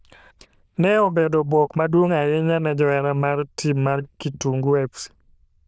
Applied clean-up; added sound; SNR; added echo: neural diffusion model UNIVERSE++.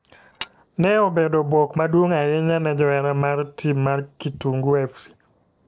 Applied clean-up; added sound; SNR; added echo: neural separator model SepFormer DNS4.